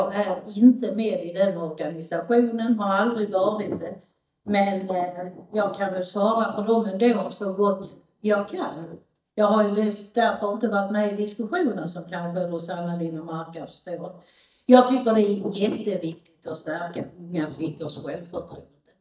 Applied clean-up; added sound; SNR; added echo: neural mask model DeepFilterNet 3.